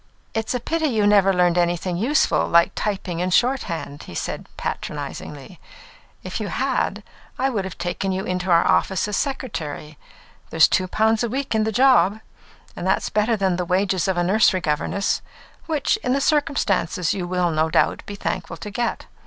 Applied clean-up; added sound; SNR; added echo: none; none; none; none.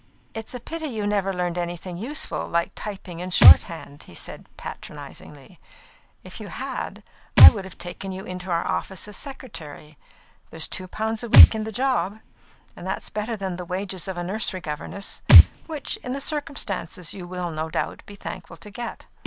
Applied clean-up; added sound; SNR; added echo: none; Thump, thud; -5 dB; none.